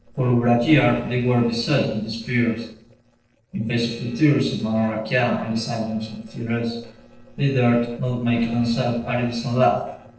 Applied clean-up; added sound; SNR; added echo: neural separator model SepFormer DNS4.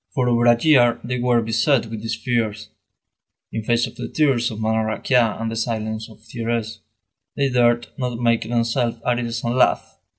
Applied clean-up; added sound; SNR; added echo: none; none; none; none.